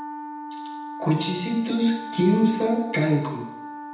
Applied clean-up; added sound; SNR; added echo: none; Wind instrument, woodwind instrument; 11 dB; reverberation time 0.9 s.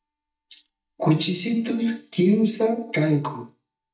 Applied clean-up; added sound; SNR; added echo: neural mask model DeepFilterNet 3.